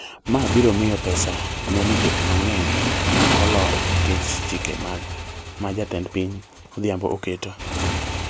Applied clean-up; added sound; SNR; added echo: none; Motorcycle / Engine; -1 dB; none.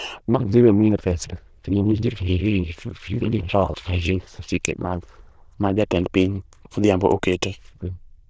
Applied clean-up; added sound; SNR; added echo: neural diffusion model UNIVERSE++.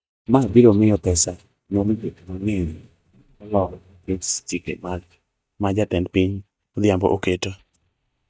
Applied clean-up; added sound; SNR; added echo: neural mask model DeepFilterNet 3.